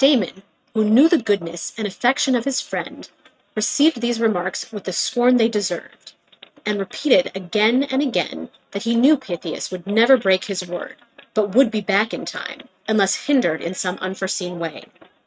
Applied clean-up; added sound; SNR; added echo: neural mask model RNNoise.